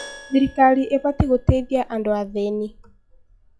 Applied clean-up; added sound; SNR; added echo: classical method log-MMSE.